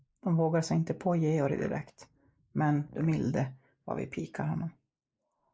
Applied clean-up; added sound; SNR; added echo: neural mask model Resemble Enhance denoiser.